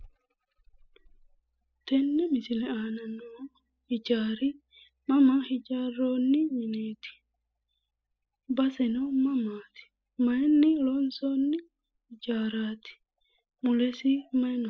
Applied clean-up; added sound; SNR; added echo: classical method spectral subtraction.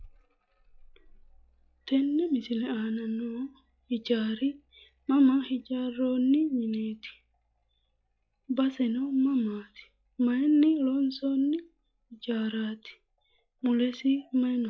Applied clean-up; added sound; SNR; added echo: classical method log-MMSE.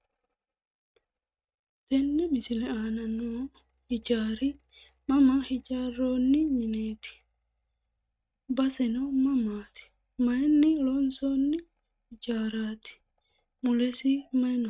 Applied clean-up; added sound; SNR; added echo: neural mask model RNNoise.